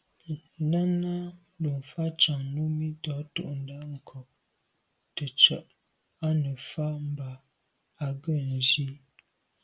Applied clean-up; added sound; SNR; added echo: none; none; none; none.